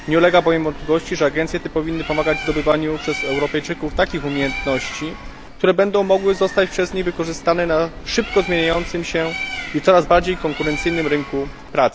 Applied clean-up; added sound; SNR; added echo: none; Bird; 11 dB; none.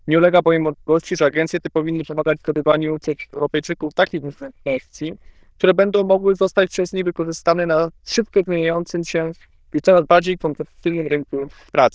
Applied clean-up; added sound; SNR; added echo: neural diffusion model UNIVERSE++.